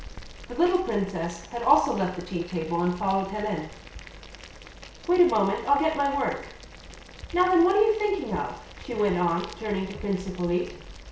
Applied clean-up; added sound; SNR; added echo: none; Boiling; 16 dB; reverberation time 0.6 s.